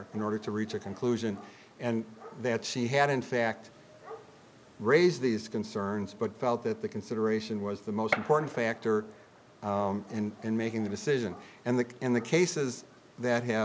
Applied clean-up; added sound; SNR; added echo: none; Gunshot, gunfire; 16 dB; none.